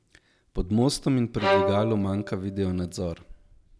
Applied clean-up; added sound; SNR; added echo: none; Bowed string instrument; 2 dB; none.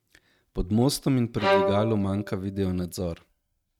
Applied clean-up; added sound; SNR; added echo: neural mask model RNNoise.